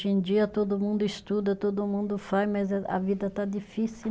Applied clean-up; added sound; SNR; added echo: none; none; none; none.